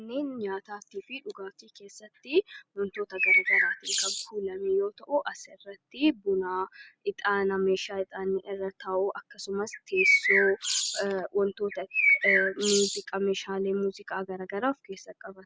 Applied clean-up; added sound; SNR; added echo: none; Bird; -5 dB; none.